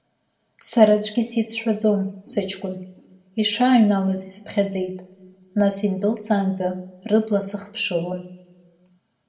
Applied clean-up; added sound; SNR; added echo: none; none; none; reverberation time 0.5 s.